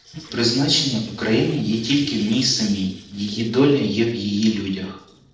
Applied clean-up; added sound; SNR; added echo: neural separator model SepFormer DNS4.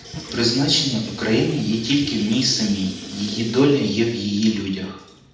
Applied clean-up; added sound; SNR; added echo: none; Sink (filling or washing) / Water tap, faucet; 16 dB; reverberation time 0.8 s.